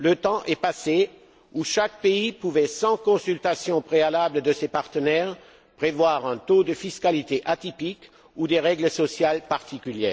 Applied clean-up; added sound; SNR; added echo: none; none; none; none.